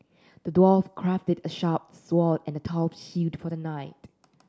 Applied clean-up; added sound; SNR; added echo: none; none; none; none.